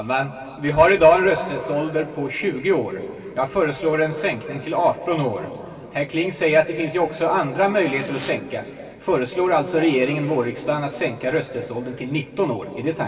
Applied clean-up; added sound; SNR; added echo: none; Tearing; 18 dB; reverberation time 3.0 s.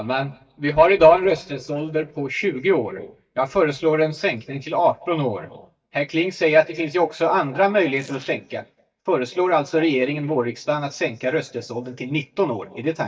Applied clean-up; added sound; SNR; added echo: neural mask model DeepFilterNet 3.